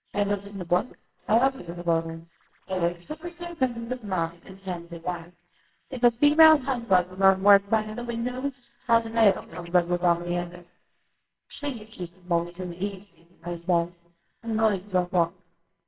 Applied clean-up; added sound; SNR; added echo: neural separator model SepFormer WHAMR!.